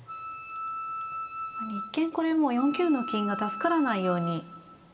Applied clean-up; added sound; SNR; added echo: none; Wind instrument, woodwind instrument; 8 dB; reverberation time 1.5 s.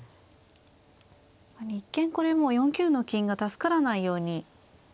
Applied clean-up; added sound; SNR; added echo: none; none; none; none.